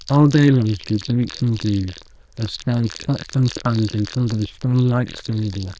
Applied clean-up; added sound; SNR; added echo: neural diffusion model UNIVERSE++.